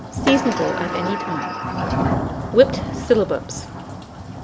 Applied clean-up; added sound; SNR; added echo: none; Thunder / Rain + Sliding door; 3 dB; none.